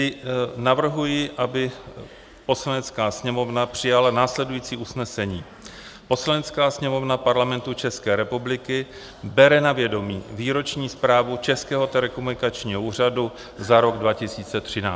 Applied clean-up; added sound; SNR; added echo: none; none; none; none.